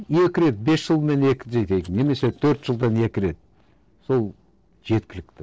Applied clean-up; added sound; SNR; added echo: neural separator model SepFormer DNS4.